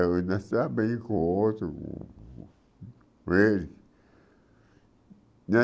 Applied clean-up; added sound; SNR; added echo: none; none; none; none.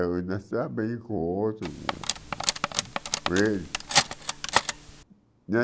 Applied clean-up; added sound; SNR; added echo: none; Cutlery, silverware; -1 dB; none.